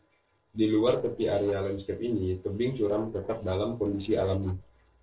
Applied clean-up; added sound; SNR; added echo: neural separator model SepFormer DNS4.